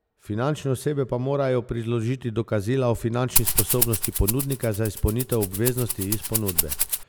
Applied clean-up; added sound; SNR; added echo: none; Rattle (instrument); 1 dB; none.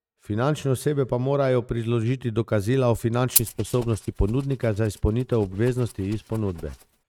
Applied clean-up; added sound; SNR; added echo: neural mask model RNNoise.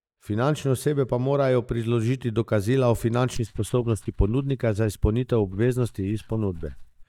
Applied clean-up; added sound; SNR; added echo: neural mask model DeepFilterNet 3.